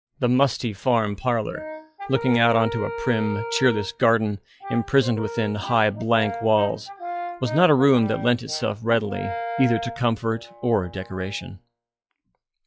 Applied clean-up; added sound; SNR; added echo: classical method log-MMSE.